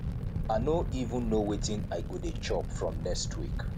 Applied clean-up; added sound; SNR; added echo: none; Fire; 0 dB; none.